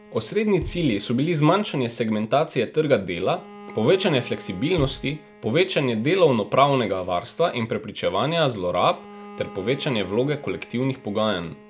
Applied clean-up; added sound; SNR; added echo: none; Bass drum + Bowed string instrument; 20 dB; none.